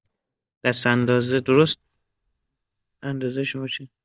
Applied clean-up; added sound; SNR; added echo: neural mask model DeepFilterNet 3.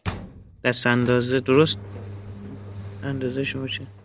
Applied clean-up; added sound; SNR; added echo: none; Engine; 12 dB; none.